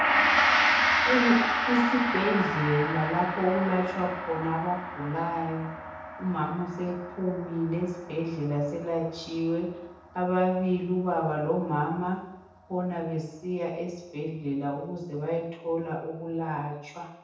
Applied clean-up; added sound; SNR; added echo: none; Gong; 2 dB; reverberation time 0.8 s.